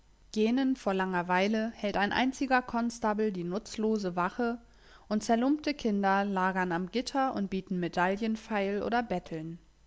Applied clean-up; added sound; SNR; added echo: none; none; none; none.